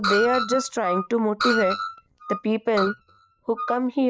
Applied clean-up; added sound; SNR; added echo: neural mask model RNNoise.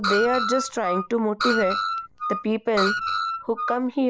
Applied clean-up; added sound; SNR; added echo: none; Screech; 3 dB; none.